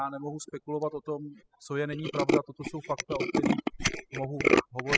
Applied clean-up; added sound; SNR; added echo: classical method spectral subtraction.